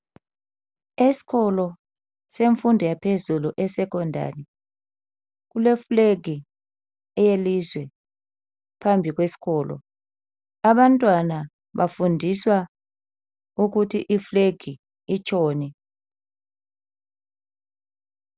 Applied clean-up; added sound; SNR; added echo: none; none; none; none.